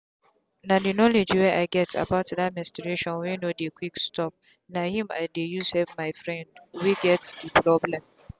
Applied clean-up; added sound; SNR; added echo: none; Cutlery, silverware; 19 dB; none.